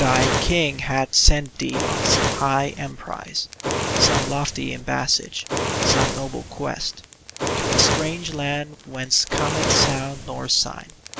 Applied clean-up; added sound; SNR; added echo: none; Fire; 2 dB; none.